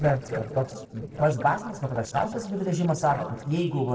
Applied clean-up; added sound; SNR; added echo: neural separator model SepFormer DNS4.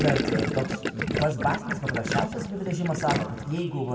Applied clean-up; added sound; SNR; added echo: none; Gurgling; 1 dB; reverberation time 1.6 s.